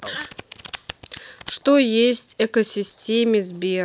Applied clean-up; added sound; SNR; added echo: none; Domestic sounds, home sounds + Bicycle bell; 13 dB; none.